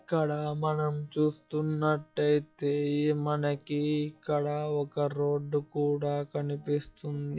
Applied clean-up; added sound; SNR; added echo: classical method log-MMSE.